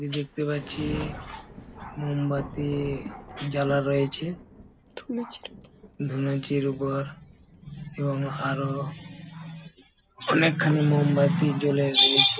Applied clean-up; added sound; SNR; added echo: none; Thunder; 17 dB; none.